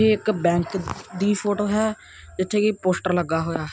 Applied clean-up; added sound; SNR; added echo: none; none; none; none.